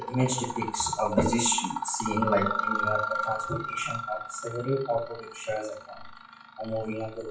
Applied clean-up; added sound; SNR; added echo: classical method WPE with log-MMSE.